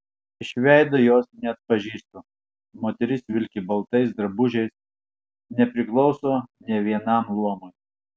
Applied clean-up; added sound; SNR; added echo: none; none; none; none.